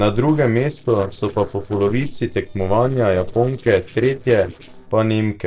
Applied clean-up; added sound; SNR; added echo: neural separator model SepFormer DNS4.